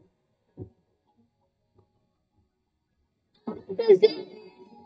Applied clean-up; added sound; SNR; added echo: neural mask model DeepFilterNet 3.